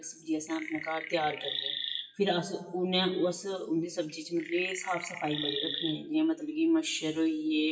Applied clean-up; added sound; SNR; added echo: classical method WPE with log-MMSE.